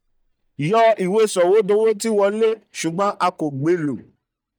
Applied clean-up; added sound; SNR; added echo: neural mask model DeepFilterNet 3.